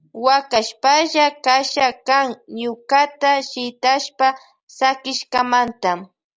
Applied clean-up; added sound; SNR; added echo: none; none; none; none.